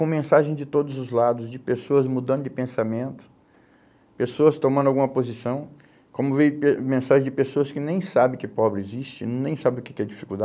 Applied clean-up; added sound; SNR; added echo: none; none; none; none.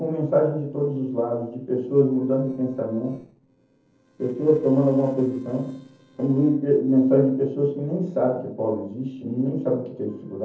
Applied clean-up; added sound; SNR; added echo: neural separator model SepFormer DNS4.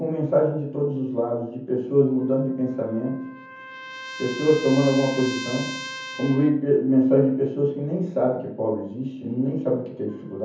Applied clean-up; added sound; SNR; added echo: none; Trumpet; 16 dB; reverberation time 0.7 s.